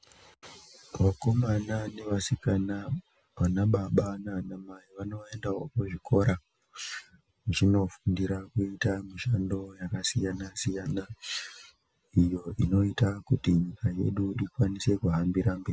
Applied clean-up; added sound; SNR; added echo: none; none; none; none.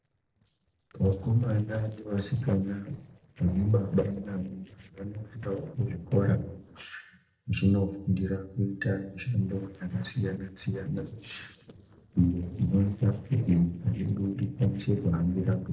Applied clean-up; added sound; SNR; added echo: neural separator model SepFormer DNS4.